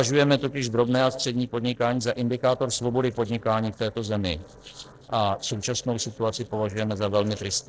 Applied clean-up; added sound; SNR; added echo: neural separator model SepFormer DNS4.